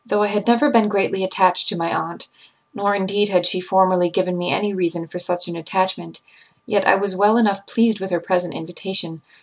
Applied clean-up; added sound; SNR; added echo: none; none; none; none.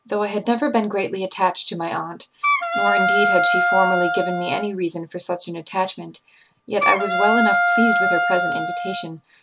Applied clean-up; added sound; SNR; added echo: none; Wind instrument, woodwind instrument; -2 dB; none.